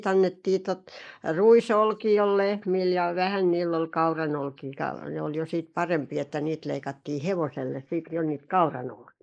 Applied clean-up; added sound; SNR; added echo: neural mask model Resemble Enhance denoiser.